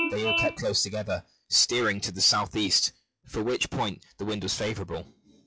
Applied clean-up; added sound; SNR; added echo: classical method log-MMSE.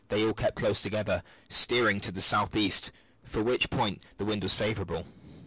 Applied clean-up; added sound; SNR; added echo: none; none; none; none.